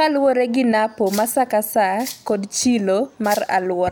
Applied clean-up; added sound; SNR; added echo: none; Rattle (instrument); 17 dB; none.